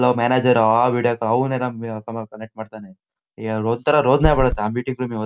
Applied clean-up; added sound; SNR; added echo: none; Run; 2 dB; none.